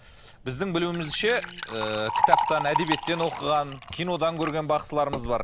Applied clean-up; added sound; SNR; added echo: none; Liquid; 3 dB; none.